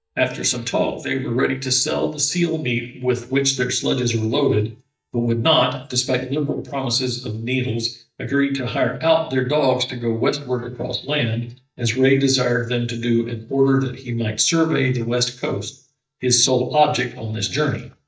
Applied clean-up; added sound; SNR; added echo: neural mask model DeepFilterNet 3.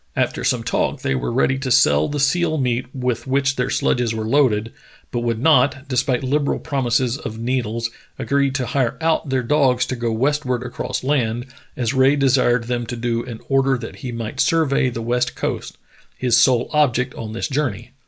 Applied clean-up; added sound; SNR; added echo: none; none; none; none.